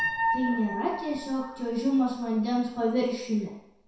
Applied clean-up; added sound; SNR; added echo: none; Piano; 7 dB; reverberation time 0.7 s.